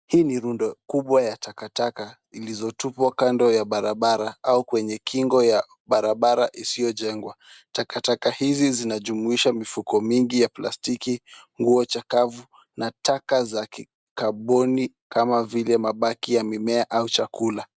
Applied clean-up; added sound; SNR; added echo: none; none; none; none.